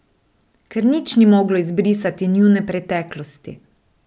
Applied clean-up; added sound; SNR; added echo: none; none; none; none.